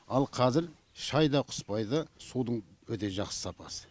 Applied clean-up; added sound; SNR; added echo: none; none; none; none.